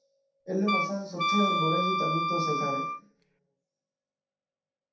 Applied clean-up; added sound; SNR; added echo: none; Wind instrument, woodwind instrument; -4 dB; reverberation time 0.7 s.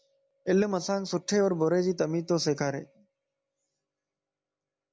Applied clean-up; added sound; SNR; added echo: none; none; none; none.